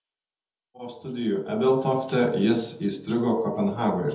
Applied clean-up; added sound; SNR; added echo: none; none; none; reverberation time 0.8 s.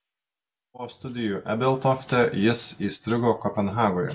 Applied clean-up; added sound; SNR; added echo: none; none; none; none.